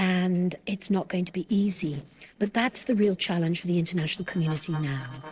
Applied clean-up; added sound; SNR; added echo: neural separator model SepFormer DNS4.